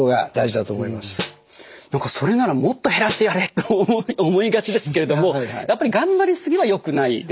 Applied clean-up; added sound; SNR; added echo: none; Snare drum; 13 dB; none.